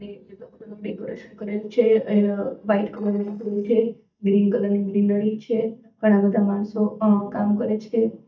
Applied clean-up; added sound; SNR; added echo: neural mask model DeepFilterNet 3.